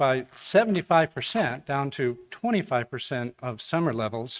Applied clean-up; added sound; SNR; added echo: neural mask model RNNoise.